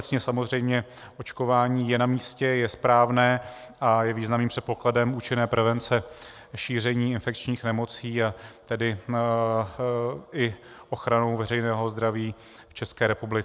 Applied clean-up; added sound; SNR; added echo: none; none; none; none.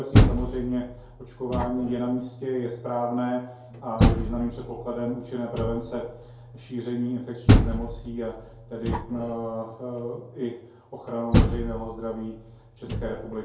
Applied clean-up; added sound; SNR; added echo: none; Door; -4 dB; reverberation time 2.3 s.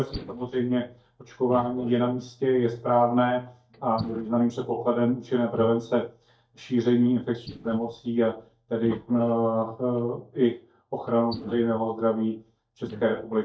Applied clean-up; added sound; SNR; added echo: neural mask model DeepFilterNet 3.